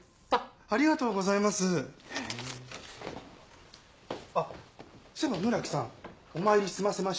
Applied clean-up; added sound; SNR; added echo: none; none; none; none.